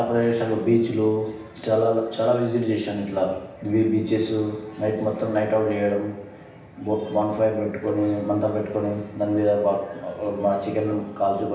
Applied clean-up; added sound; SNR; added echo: none; Cowbell; 18 dB; reverberation time 0.9 s.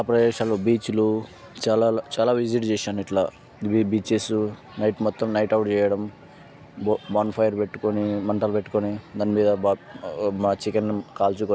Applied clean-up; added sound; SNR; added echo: none; none; none; none.